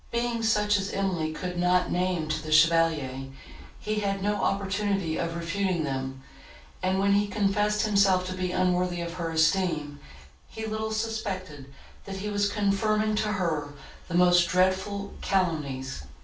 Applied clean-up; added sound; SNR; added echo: none; none; none; reverberation time 0.3 s.